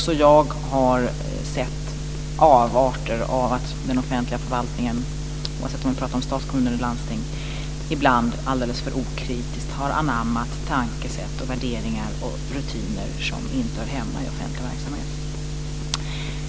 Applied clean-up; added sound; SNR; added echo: none; none; none; none.